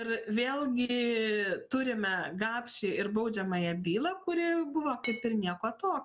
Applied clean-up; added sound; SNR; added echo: none; Glass; 8 dB; none.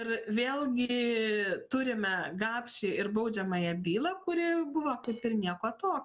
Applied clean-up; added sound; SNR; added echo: neural separator model SepFormer DNS4.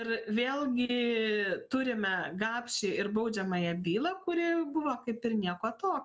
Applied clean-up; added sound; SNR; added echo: none; none; none; none.